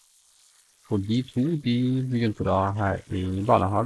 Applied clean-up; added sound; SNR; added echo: neural mask model Resemble Enhance denoiser.